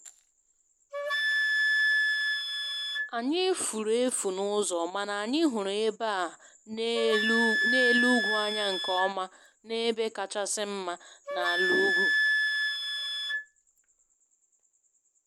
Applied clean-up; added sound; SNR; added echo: none; Wind instrument, woodwind instrument; -2 dB; none.